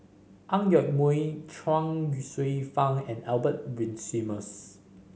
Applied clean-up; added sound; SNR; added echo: none; none; none; none.